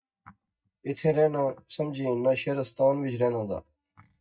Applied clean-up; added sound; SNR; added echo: neural mask model DeepFilterNet 3.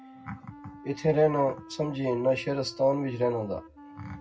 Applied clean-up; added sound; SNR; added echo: none; Wind instrument, woodwind instrument; 20 dB; reverberation time 0.4 s.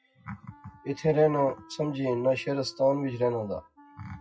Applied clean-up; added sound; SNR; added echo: classical method WPE with log-MMSE.